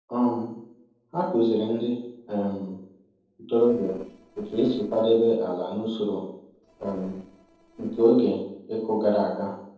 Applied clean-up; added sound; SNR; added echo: neural separator model SepFormer DNS4.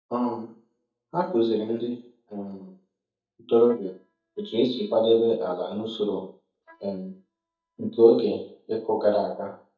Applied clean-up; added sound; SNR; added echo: neural mask model DeepFilterNet 3.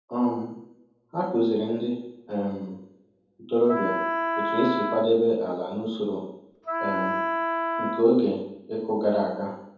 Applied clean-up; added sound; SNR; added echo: none; Wind instrument, woodwind instrument; 2 dB; reverberation time 0.9 s.